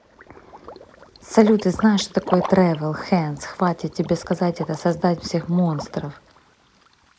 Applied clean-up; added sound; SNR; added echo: neural mask model Resemble Enhance denoiser.